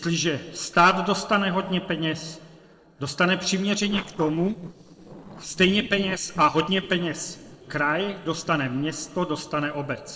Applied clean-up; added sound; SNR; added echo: neural separator model SepFormer DNS4.